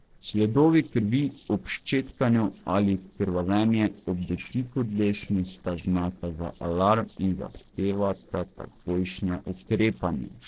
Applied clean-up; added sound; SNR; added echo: neural separator model SepFormer DNS4.